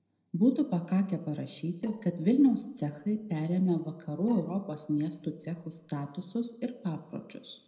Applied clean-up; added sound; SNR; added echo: neural separator model SepFormer DNS4.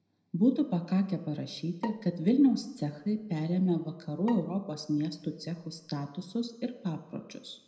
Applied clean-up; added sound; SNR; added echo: none; Bowed string instrument; 19 dB; reverberation time 0.8 s.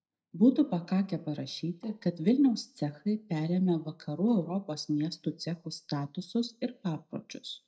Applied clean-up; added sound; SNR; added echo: neural mask model DeepFilterNet 3.